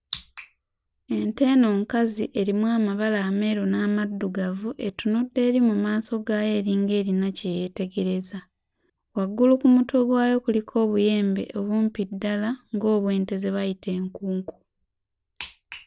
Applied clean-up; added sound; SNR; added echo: none; none; none; none.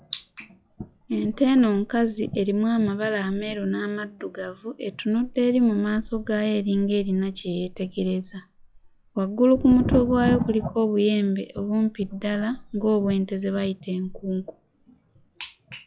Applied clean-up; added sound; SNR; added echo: classical method log-MMSE.